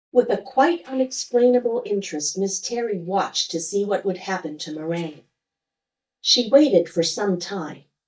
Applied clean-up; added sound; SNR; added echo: neural mask model DeepFilterNet 3.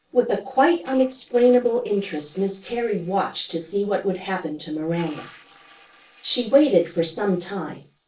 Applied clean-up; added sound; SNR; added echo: neural separator model SepFormer DNS4.